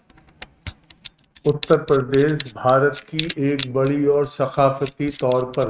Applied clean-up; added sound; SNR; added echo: neural mask model RNNoise.